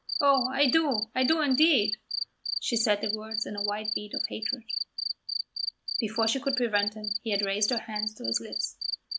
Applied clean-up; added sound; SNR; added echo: none; Cricket; 4 dB; none.